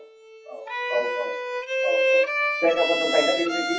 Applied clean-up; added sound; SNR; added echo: classical method WPE with log-MMSE.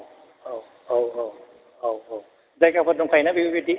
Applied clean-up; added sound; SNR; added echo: none; none; none; none.